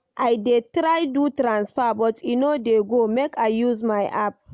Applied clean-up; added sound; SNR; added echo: none; none; none; none.